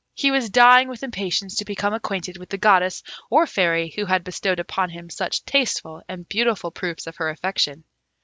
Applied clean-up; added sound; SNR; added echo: none; none; none; none.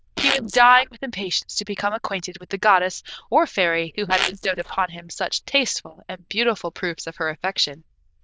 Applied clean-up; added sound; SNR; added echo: neural diffusion model UNIVERSE++.